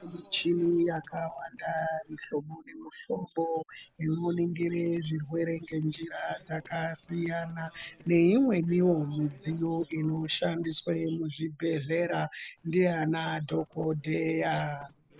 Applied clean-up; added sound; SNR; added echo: neural separator model SepFormer DNS4.